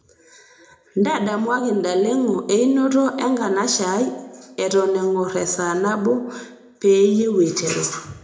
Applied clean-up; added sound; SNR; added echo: none; none; none; reverberation time 0.6 s.